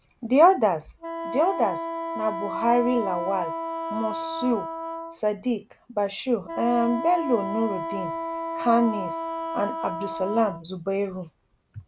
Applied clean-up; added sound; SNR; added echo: none; Wind instrument, woodwind instrument; 7 dB; none.